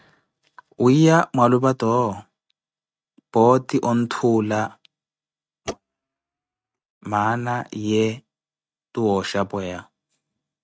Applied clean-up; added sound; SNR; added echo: neural mask model RNNoise.